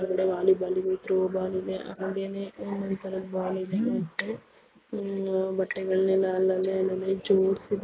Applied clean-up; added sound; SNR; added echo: neural mask model Resemble Enhance denoiser.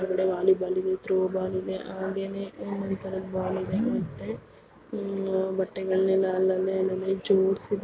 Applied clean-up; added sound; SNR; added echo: none; none; none; none.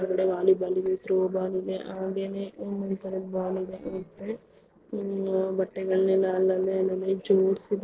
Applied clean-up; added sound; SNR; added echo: neural separator model SepFormer DNS4.